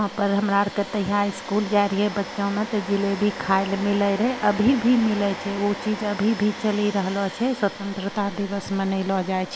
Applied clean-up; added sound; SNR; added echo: none; Domestic sounds, home sounds; 12 dB; none.